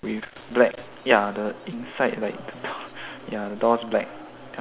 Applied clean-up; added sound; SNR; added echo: none; none; none; none.